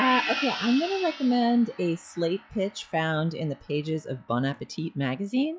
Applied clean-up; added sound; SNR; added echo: classical method log-MMSE.